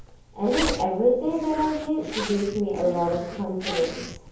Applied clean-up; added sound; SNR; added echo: none; Zipper (clothing); 9 dB; reverberation time 0.7 s.